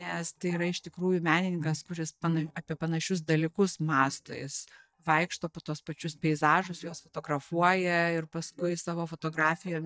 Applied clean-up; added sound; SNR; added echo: neural mask model DeepFilterNet 3.